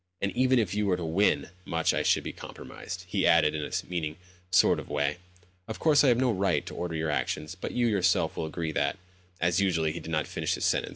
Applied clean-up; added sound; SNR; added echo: none; none; none; none.